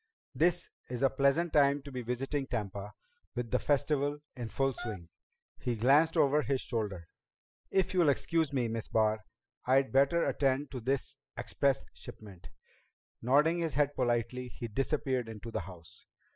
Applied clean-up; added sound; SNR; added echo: classical method spectral subtraction.